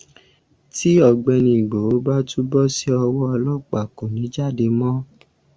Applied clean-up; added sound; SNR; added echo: none; none; none; none.